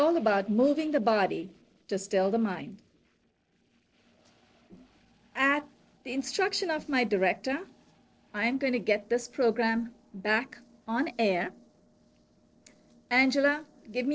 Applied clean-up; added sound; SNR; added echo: neural separator model SepFormer DNS4.